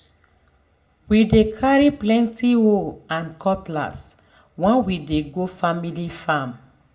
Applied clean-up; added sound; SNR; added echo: none; none; none; reverberation time 0.2 s.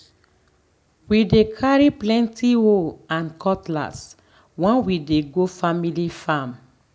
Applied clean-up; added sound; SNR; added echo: none; none; none; none.